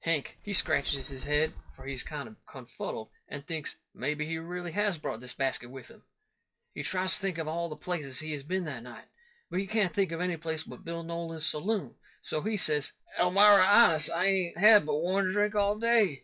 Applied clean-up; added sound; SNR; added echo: classical method WPE with log-MMSE.